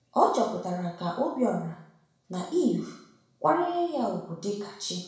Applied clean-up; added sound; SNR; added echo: none; none; none; reverberation time 0.6 s.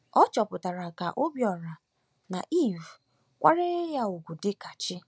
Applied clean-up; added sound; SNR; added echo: none; none; none; none.